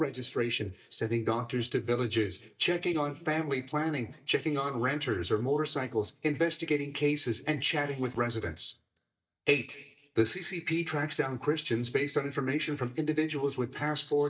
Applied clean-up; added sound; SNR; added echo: neural mask model DeepFilterNet 3.